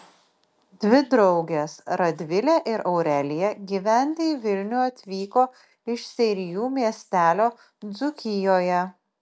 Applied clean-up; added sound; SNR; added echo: none; none; none; none.